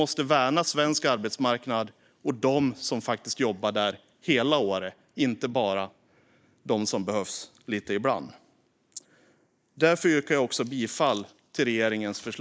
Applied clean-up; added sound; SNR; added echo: neural mask model Resemble Enhance denoiser.